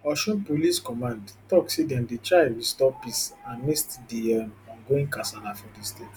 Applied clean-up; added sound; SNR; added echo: none; none; none; none.